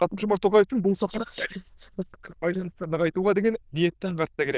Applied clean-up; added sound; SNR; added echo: neural diffusion model UNIVERSE++.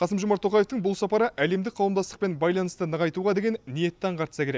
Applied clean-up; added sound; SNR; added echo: none; none; none; none.